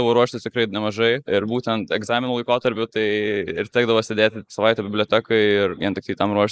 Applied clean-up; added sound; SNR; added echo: neural mask model Resemble Enhance denoiser.